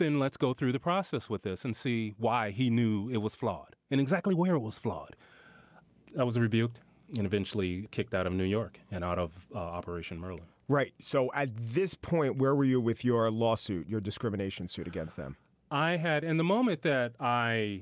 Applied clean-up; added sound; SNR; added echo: none; none; none; none.